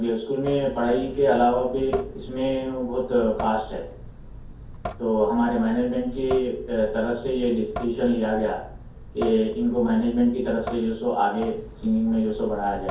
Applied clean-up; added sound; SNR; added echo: none; Drip / Sink (filling or washing) / Water tap, faucet; 14 dB; reverberation time 0.6 s.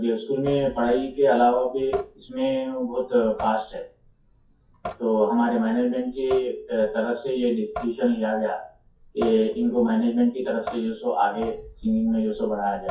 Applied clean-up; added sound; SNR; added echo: classical method WPE with log-MMSE.